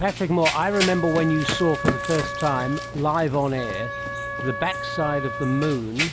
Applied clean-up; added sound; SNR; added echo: none; Run + Wind instrument, woodwind instrument; 5 dB; none.